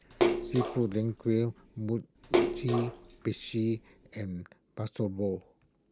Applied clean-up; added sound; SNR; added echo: none; Splash, splatter; 1 dB; none.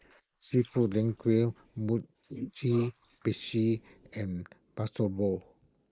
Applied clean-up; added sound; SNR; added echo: neural mask model Resemble Enhance denoiser.